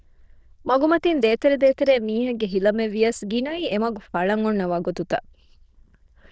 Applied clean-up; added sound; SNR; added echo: neural diffusion model UNIVERSE++.